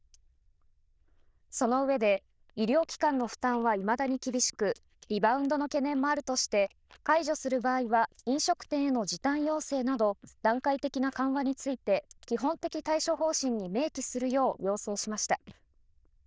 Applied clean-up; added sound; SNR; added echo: neural diffusion model UNIVERSE++.